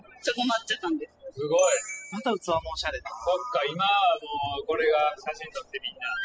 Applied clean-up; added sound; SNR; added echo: classical method spectral subtraction.